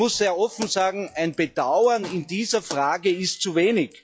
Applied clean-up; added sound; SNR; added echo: classical method log-MMSE.